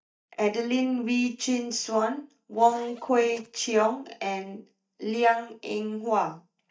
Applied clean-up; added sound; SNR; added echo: neural mask model DeepFilterNet 3.